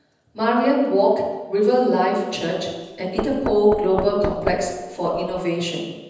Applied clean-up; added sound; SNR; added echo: none; Knock; 11 dB; reverberation time 1.1 s.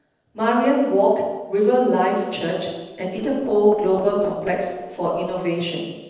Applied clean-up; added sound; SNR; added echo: neural separator model SepFormer DNS4.